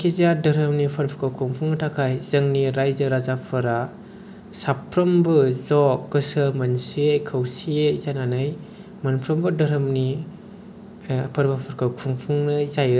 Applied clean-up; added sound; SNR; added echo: none; none; none; none.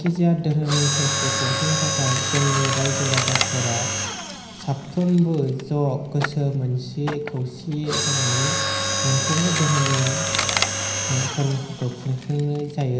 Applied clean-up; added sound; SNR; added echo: none; Mechanisms; 2 dB; reverberation time 0.9 s.